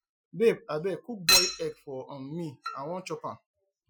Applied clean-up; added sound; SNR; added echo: classical method Wiener filter.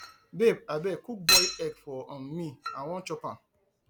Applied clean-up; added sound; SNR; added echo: none; Chink, clink; 0 dB; none.